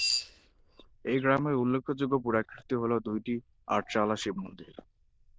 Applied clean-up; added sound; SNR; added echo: neural diffusion model UNIVERSE++.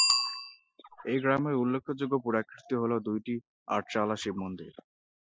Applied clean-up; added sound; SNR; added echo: classical method spectral subtraction.